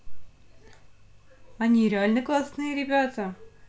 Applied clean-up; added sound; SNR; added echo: none; none; none; none.